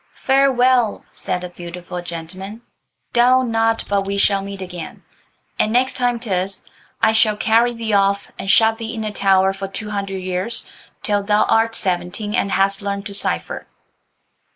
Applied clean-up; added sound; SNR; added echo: neural mask model Resemble Enhance denoiser.